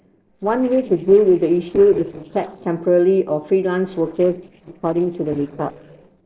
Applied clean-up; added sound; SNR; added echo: neural separator model SepFormer DNS4.